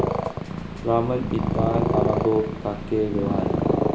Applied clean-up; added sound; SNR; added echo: none; Purr; -1 dB; none.